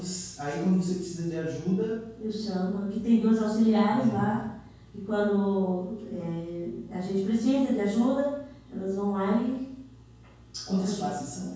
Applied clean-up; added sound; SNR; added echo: none; none; none; reverberation time 0.6 s.